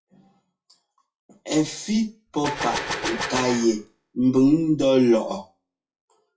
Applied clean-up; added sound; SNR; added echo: classical method WPE with log-MMSE.